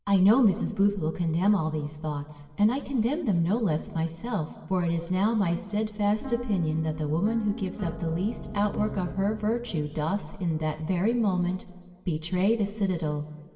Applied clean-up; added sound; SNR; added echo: none; Piano; 12 dB; reverberation time 2.0 s.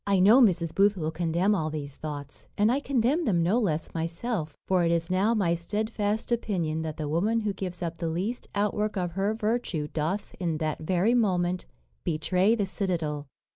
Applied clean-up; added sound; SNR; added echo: none; none; none; none.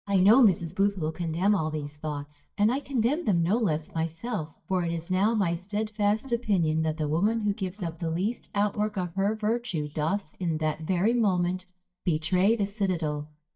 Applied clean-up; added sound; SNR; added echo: neural mask model DeepFilterNet 3.